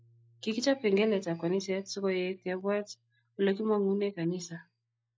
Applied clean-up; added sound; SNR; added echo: classical method log-MMSE.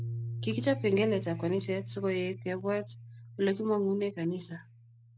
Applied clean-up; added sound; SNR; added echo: none; Piano; 10 dB; none.